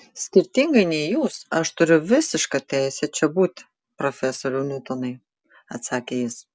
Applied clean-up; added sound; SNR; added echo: none; none; none; none.